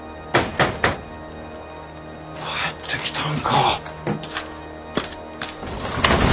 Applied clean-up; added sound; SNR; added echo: none; Organ; 12 dB; none.